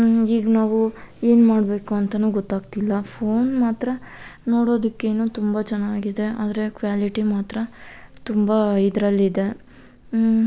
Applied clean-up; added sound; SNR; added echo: none; none; none; none.